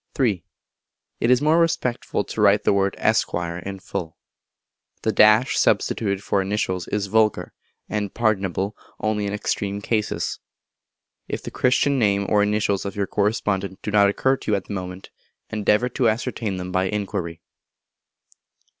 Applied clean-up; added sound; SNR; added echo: none; none; none; none.